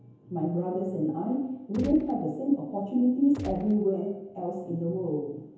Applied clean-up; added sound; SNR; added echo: none; Gunshot, gunfire; 12 dB; reverberation time 1.0 s.